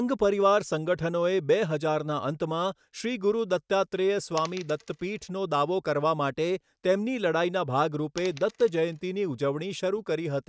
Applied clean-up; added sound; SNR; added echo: neural mask model RNNoise.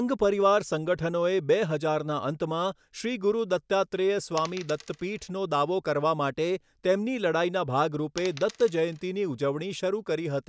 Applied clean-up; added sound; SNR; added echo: none; Coin (dropping); 19 dB; none.